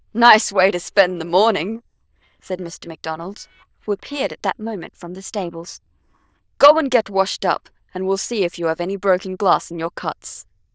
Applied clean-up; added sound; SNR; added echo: neural diffusion model UNIVERSE++.